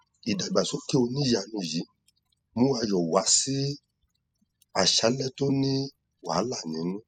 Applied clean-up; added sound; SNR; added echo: classical method spectral subtraction.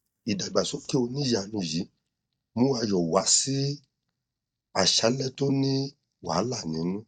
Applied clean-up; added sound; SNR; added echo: neural mask model DeepFilterNet 3.